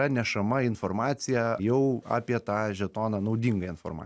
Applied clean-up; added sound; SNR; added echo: none; none; none; none.